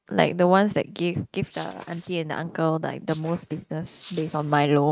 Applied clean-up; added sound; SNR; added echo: neural mask model RNNoise.